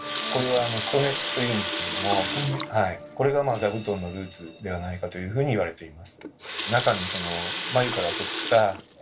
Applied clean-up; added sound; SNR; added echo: none; Water tap, faucet; 7 dB; reverberation time 0.2 s.